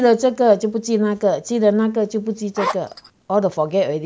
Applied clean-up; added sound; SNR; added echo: none; Zipper (clothing); 7 dB; none.